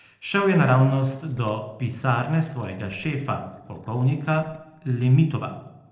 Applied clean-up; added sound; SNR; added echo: neural separator model SepFormer DNS4.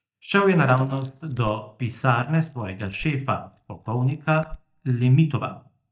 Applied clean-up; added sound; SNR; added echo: neural mask model DeepFilterNet 3.